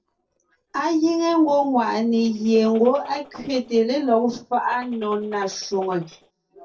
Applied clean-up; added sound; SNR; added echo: neural separator model SepFormer DNS4.